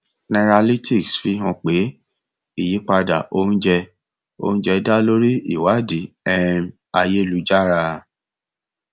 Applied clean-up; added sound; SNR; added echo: none; none; none; none.